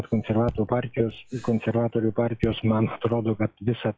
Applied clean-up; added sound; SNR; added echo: classical method log-MMSE.